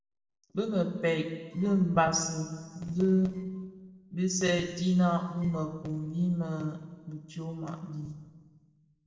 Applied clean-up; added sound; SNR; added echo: neural separator model SepFormer DNS4.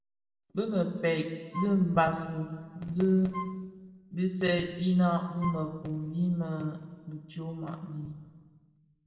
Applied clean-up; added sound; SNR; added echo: none; Wind instrument, woodwind instrument; 11 dB; reverberation time 1.6 s.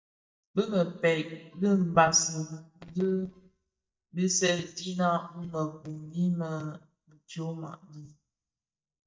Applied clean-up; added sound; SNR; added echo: neural mask model DeepFilterNet 3.